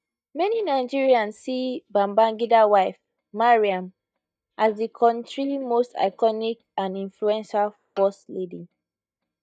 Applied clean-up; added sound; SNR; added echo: neural mask model DeepFilterNet 3.